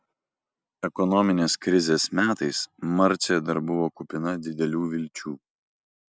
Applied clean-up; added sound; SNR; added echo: none; none; none; none.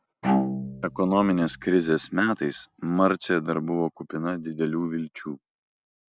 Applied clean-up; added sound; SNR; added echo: none; Bowed string instrument; 6 dB; none.